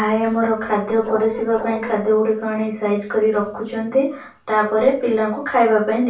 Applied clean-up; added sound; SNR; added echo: none; Bark; 12 dB; reverberation time 0.3 s.